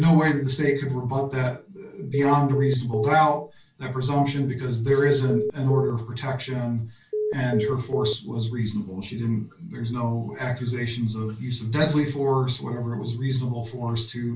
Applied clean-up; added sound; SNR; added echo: none; Telephone; 4 dB; reverberation time 0.2 s.